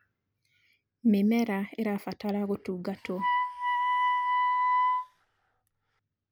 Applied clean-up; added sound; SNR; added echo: none; Wind instrument, woodwind instrument; -3 dB; none.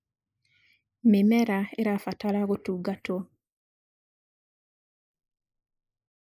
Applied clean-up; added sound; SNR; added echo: neural mask model Resemble Enhance denoiser.